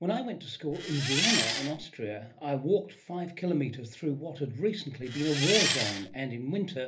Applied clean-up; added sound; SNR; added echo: none; Engine; -1 dB; reverberation time 0.3 s.